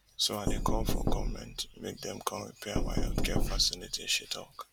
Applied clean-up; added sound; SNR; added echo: none; Knock; -4 dB; none.